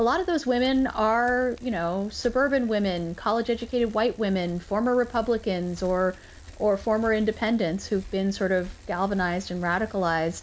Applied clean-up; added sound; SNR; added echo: none; Bicycle; 19 dB; none.